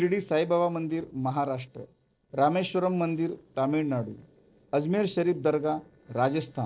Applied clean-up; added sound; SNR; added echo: neural separator model SepFormer DNS4.